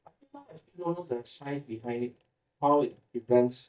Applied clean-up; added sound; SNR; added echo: neural mask model DeepFilterNet 3.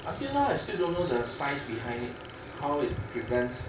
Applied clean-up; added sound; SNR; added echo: none; Bicycle; 18 dB; reverberation time 0.5 s.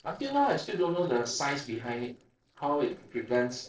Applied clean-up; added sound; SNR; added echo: neural separator model SepFormer DNS4.